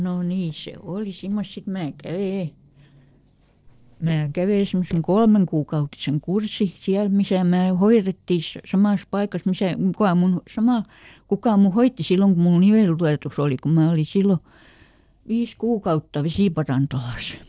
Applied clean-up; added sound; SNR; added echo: neural separator model SepFormer DNS4.